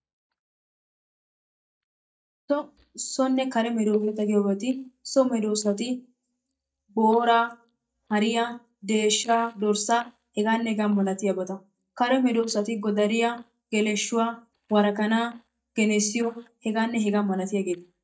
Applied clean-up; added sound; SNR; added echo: neural mask model DeepFilterNet 3.